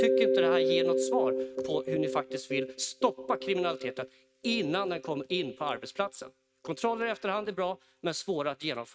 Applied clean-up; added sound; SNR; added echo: neural mask model RNNoise.